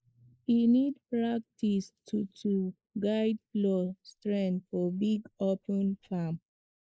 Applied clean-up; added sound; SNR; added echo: neural mask model Resemble Enhance denoiser.